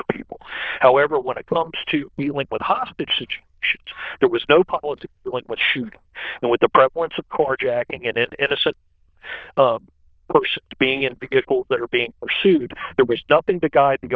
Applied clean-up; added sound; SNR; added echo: neural diffusion model UNIVERSE++.